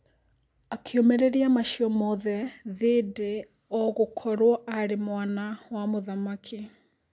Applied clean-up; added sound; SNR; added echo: none; none; none; none.